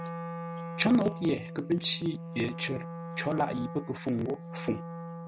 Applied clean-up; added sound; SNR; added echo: none; Wind instrument, woodwind instrument; 8 dB; none.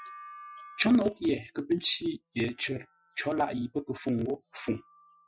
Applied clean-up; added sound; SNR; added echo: classical method Wiener filter.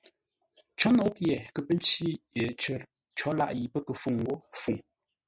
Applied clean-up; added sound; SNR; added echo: none; none; none; none.